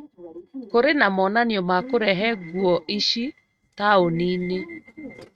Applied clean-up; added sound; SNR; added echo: neural mask model RNNoise.